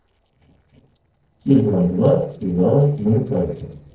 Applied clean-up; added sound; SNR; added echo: neural separator model SepFormer DNS4.